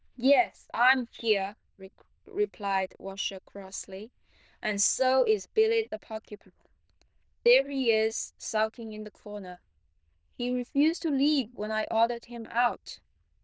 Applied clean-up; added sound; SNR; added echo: neural diffusion model UNIVERSE++.